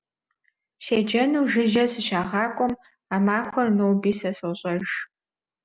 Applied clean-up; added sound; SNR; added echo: none; none; none; none.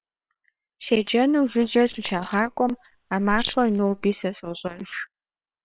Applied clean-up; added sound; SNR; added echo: neural separator model SepFormer WHAM!.